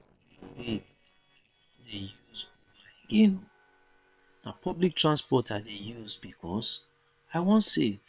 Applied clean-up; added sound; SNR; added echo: neural separator model SepFormer WHAM!.